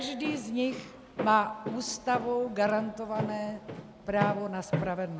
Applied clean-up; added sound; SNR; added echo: none; Walk, footsteps; 8 dB; none.